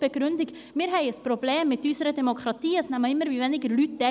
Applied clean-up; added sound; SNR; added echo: none; none; none; none.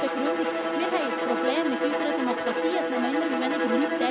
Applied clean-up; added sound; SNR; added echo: none; Bowed string instrument; -2 dB; none.